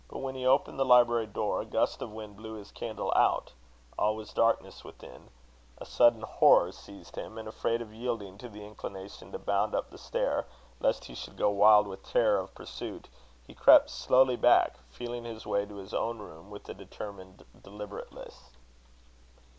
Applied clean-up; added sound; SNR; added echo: none; none; none; none.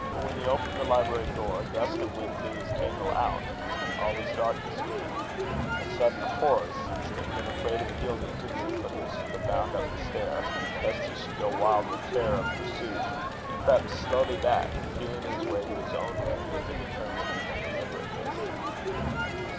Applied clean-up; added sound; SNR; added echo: none; Crowd; 0 dB; none.